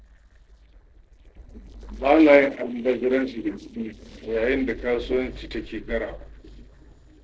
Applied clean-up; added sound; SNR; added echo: neural separator model SepFormer DNS4.